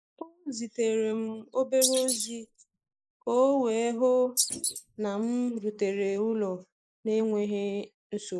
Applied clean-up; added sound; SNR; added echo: neural mask model Resemble Enhance denoiser.